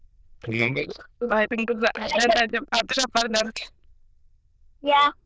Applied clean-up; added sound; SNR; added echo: neural diffusion model UNIVERSE++.